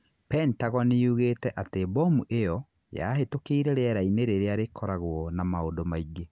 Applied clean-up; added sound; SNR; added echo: none; none; none; none.